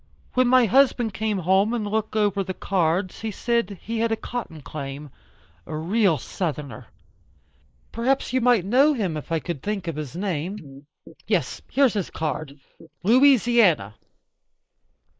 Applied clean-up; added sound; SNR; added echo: neural mask model Resemble Enhance denoiser.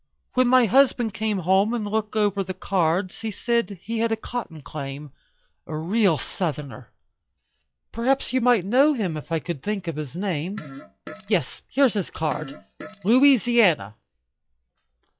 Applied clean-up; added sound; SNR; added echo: classical method log-MMSE.